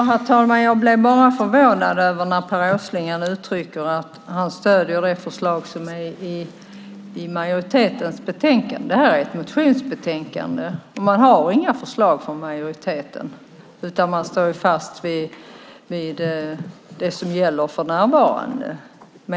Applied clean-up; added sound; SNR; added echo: none; none; none; none.